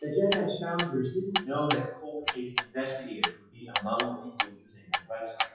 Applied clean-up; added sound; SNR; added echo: classical method WPE with log-MMSE.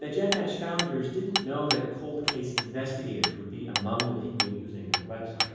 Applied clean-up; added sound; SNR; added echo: none; Hammer; 2 dB; reverberation time 1.3 s.